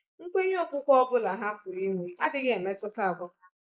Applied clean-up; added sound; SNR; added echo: neural mask model Resemble Enhance denoiser.